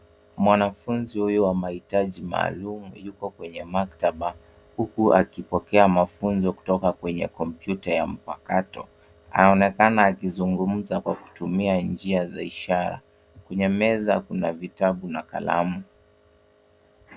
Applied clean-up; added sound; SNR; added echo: none; none; none; none.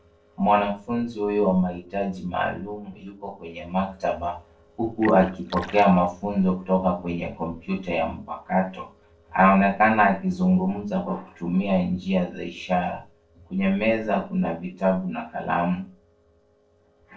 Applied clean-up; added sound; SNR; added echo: neural separator model SepFormer DNS4.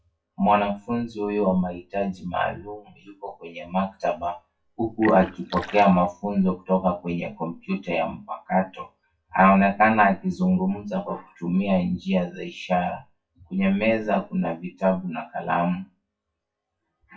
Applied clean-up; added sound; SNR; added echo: classical method WPE with log-MMSE.